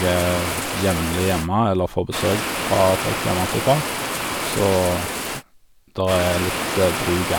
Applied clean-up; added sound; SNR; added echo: none; Water; 4 dB; none.